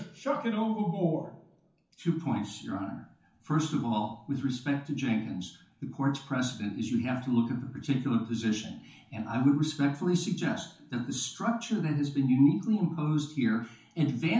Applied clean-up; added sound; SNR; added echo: none; none; none; reverberation time 0.9 s.